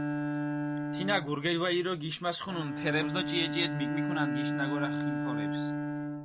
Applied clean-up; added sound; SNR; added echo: none; Bowed string instrument; 0 dB; none.